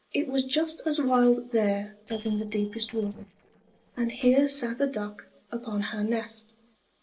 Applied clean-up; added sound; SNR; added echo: neural separator model SepFormer DNS4.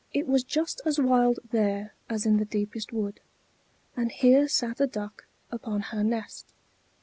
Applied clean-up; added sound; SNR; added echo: none; none; none; none.